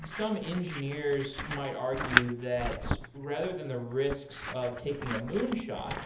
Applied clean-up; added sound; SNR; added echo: none; Scissors; 3 dB; reverberation time 0.7 s.